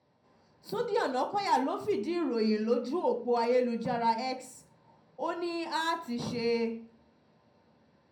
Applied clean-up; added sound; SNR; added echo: none; none; none; reverberation time 0.5 s.